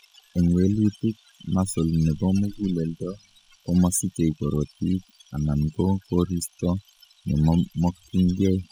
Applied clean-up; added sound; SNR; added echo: classical method spectral subtraction.